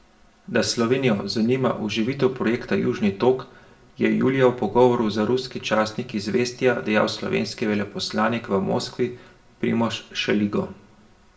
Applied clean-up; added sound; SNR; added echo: none; none; none; reverberation time 0.4 s.